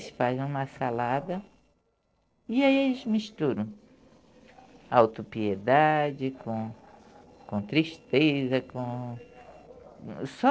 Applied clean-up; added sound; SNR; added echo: neural separator model SepFormer DNS4.